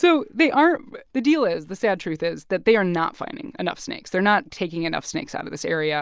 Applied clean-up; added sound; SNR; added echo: none; none; none; none.